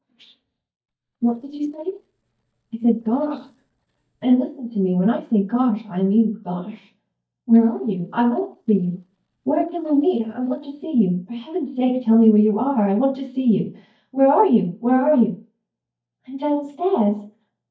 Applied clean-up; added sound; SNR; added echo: neural mask model DeepFilterNet 3.